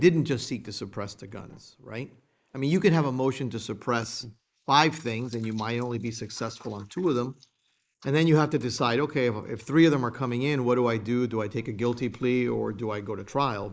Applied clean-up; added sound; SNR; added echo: neural mask model Resemble Enhance denoiser.